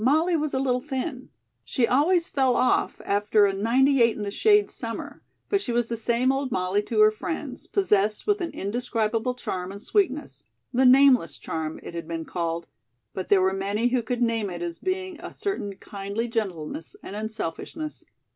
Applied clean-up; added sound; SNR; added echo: none; none; none; none.